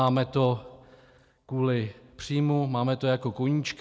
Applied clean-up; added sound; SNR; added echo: none; none; none; none.